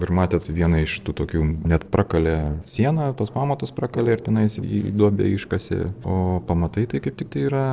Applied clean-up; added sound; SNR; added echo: neural separator model SepFormer DNS4.